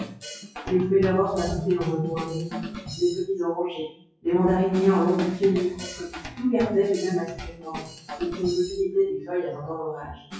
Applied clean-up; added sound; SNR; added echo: classical method WPE with log-MMSE.